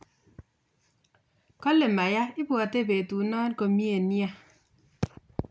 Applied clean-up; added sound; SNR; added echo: none; none; none; none.